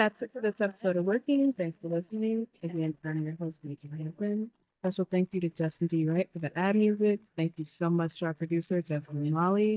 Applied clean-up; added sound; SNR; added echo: neural mask model DeepFilterNet 3.